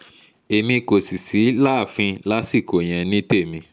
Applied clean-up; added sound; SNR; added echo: none; none; none; none.